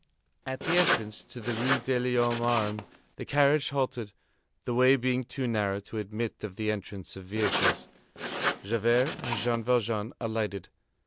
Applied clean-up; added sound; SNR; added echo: none; Writing; 1 dB; none.